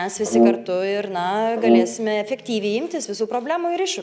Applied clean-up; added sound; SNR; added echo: none; Brass instrument; -2 dB; none.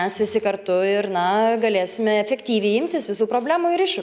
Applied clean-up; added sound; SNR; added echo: none; none; none; none.